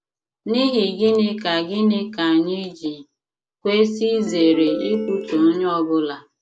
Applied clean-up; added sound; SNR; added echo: none; Ringtone; 11 dB; none.